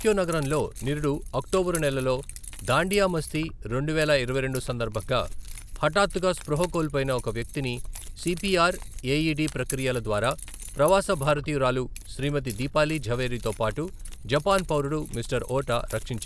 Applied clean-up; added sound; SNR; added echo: none; Keys jangling; 10 dB; none.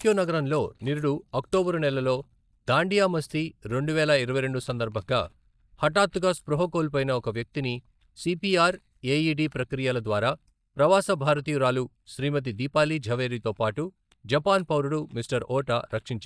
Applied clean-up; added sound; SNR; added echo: neural mask model DeepFilterNet 3.